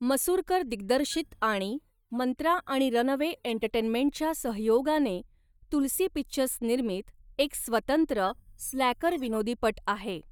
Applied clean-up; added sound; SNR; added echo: neural mask model DeepFilterNet 3.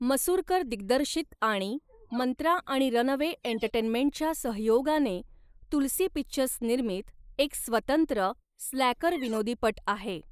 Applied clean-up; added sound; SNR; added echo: neural mask model Resemble Enhance denoiser.